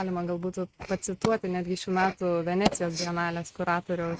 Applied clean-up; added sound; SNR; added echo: neural mask model RNNoise.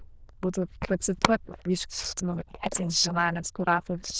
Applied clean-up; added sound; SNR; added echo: neural diffusion model UNIVERSE++.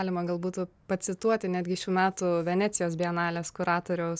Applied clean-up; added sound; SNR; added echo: none; none; none; none.